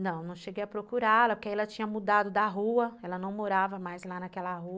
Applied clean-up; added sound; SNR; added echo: none; none; none; none.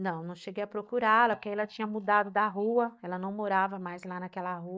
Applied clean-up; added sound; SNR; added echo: neural mask model DeepFilterNet 3.